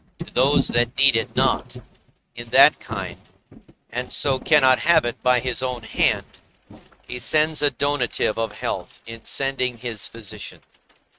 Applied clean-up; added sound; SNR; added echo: neural mask model RNNoise.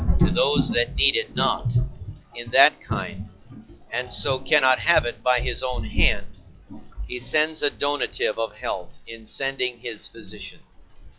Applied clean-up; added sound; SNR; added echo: classical method log-MMSE.